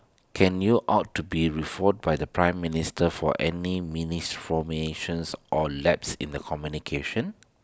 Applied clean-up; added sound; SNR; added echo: none; none; none; none.